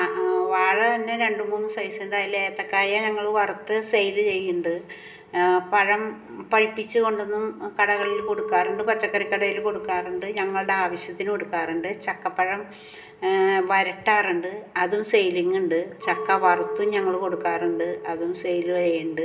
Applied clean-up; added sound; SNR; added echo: none; Chink, clink; 11 dB; reverberation time 1.2 s.